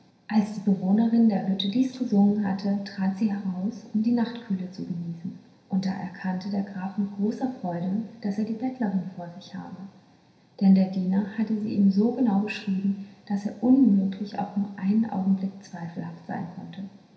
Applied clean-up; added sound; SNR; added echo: none; none; none; reverberation time 0.9 s.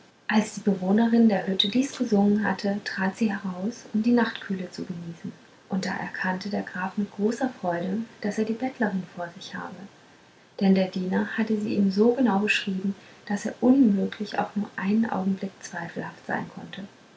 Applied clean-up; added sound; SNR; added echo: none; none; none; none.